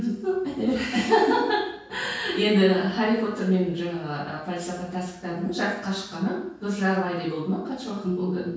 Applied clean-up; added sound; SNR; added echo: none; none; none; reverberation time 0.6 s.